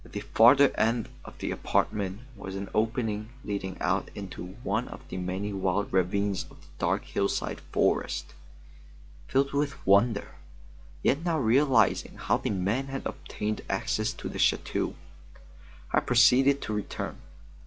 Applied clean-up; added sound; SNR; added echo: none; none; none; none.